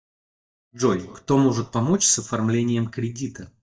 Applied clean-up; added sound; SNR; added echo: neural mask model DeepFilterNet 3.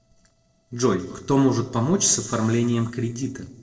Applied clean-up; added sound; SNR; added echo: neural separator model SepFormer DNS4.